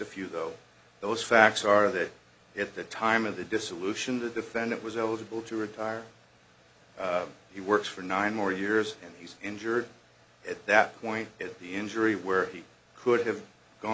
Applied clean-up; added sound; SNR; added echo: none; none; none; none.